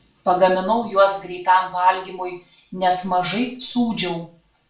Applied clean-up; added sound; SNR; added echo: none; none; none; reverberation time 0.4 s.